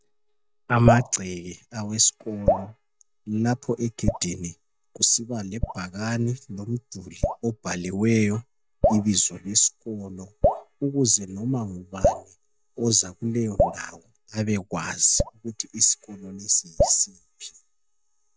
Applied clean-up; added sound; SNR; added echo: neural mask model DeepFilterNet 3.